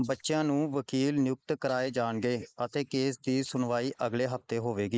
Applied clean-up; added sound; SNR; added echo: neural mask model Resemble Enhance denoiser.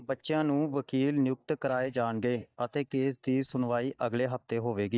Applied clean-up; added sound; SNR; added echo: neural mask model DeepFilterNet 3.